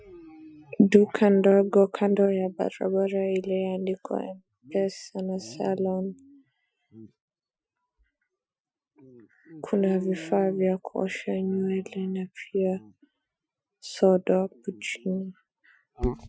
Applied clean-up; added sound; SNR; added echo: classical method Wiener filter.